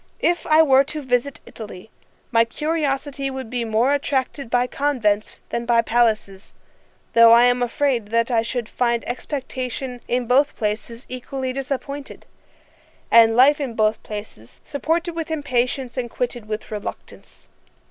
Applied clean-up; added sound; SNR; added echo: none; none; none; none.